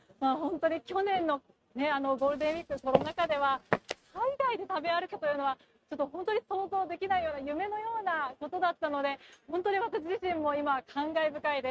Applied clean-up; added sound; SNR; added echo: neural mask model RNNoise.